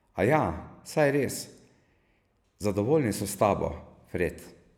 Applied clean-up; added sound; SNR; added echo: none; none; none; none.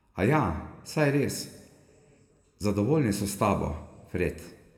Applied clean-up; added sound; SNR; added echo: none; none; none; reverberation time 1.0 s.